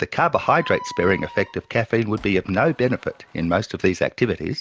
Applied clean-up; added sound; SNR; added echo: none; Squeak; 19 dB; none.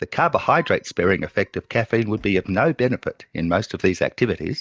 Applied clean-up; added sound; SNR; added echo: neural mask model DeepFilterNet 3.